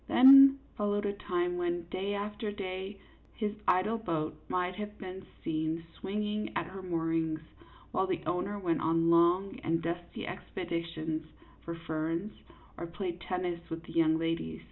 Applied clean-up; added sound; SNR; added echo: none; none; none; none.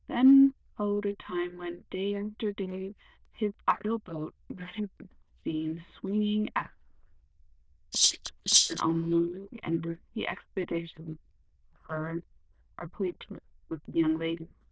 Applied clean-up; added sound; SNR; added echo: neural diffusion model UNIVERSE++.